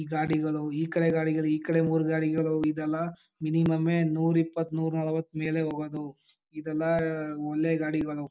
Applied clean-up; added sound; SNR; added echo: none; none; none; none.